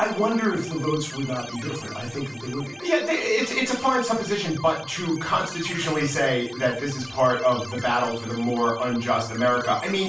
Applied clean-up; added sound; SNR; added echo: none; Keyboard (musical); 15 dB; reverberation time 0.3 s.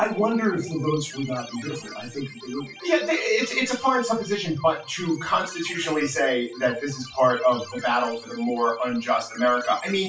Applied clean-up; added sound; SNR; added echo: classical method WPE with log-MMSE.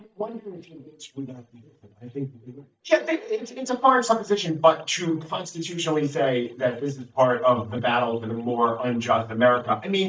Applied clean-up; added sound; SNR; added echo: neural mask model DeepFilterNet 3.